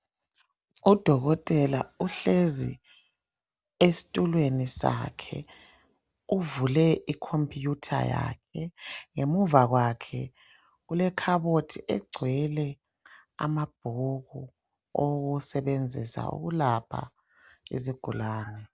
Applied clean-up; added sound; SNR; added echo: none; none; none; none.